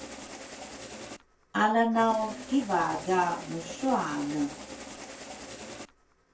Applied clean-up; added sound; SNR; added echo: none; Engine starting; 12 dB; reverberation time 0.2 s.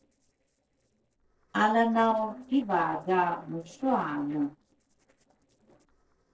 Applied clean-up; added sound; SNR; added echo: neural separator model SepFormer DNS4.